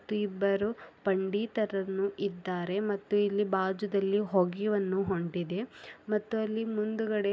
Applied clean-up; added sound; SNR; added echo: none; none; none; none.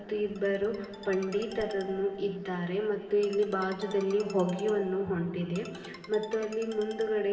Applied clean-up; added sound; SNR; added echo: none; Ringtone; 18 dB; reverberation time 2.4 s.